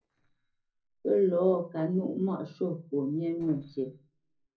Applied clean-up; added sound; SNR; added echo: neural separator model SepFormer DNS4.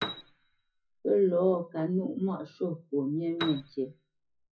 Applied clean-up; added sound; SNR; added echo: classical method WPE with log-MMSE.